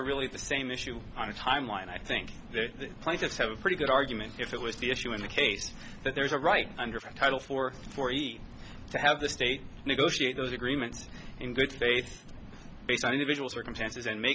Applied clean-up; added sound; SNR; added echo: none; none; none; none.